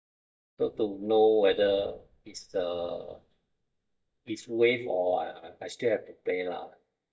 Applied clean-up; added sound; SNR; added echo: neural mask model DeepFilterNet 3.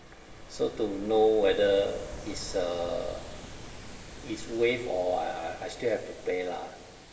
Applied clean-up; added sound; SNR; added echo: none; Ocean; 14 dB; reverberation time 2.9 s.